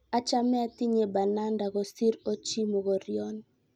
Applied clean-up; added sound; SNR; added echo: none; none; none; none.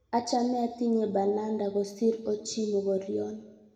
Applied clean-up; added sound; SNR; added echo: none; none; none; reverberation time 0.9 s.